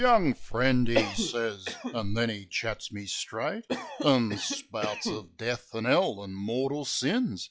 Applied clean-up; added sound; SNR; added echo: classical method log-MMSE.